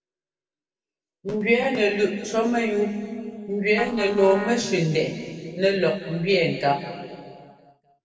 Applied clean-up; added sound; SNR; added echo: neural separator model SepFormer DNS4.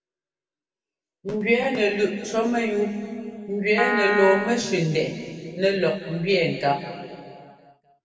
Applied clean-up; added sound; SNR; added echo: none; Piano; 0 dB; reverberation time 2.3 s.